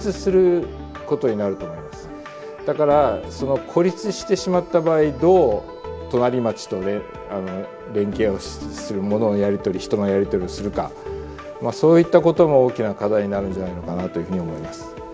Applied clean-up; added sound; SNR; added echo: none; none; none; none.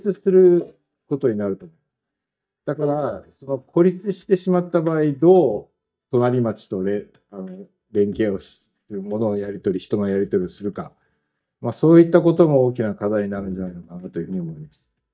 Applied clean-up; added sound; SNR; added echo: neural mask model DeepFilterNet 3.